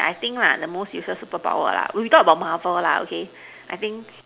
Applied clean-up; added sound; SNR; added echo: none; none; none; none.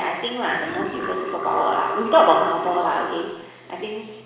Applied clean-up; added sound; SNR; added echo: none; Burping, eructation; 6 dB; reverberation time 1.0 s.